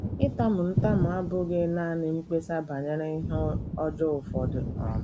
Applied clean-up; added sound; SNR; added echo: none; Thunder; 2 dB; none.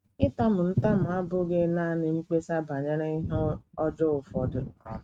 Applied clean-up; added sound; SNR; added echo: neural mask model RNNoise.